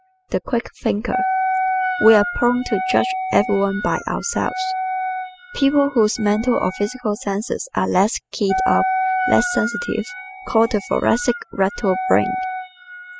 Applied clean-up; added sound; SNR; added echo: classical method spectral subtraction.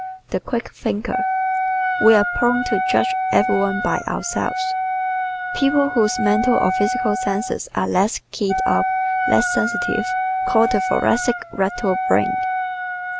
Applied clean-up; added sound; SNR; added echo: none; Wind instrument, woodwind instrument; 2 dB; none.